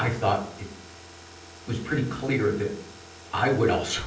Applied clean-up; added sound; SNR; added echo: none; Car; 18 dB; reverberation time 0.6 s.